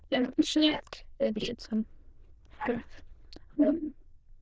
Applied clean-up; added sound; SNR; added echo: neural diffusion model UNIVERSE++.